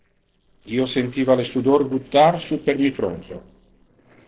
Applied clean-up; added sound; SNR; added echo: neural separator model SepFormer DNS4.